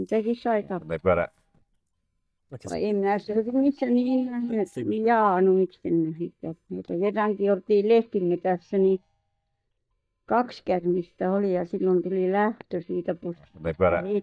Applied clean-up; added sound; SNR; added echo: neural mask model DeepFilterNet 3.